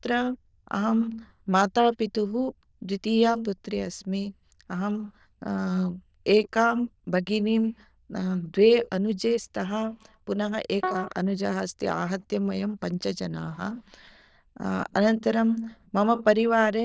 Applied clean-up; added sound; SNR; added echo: neural diffusion model UNIVERSE++.